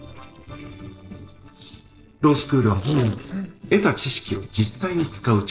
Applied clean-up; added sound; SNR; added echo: neural separator model SepFormer DNS4.